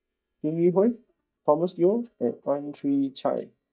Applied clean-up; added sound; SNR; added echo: neural mask model DeepFilterNet 3.